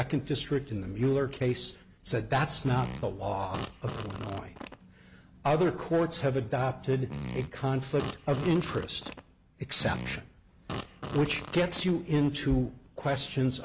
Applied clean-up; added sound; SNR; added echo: none; Fart; 10 dB; none.